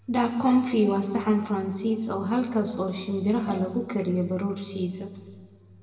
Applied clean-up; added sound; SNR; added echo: neural separator model SepFormer DNS4.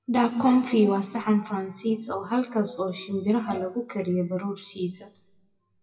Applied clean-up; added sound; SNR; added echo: classical method WPE with log-MMSE.